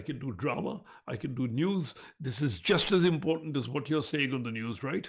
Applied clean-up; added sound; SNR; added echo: none; none; none; none.